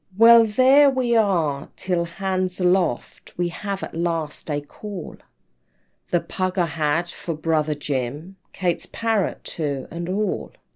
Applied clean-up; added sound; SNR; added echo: none; none; none; none.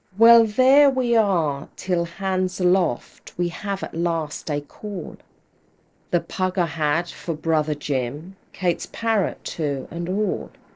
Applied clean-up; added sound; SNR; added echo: neural separator model SepFormer DNS4.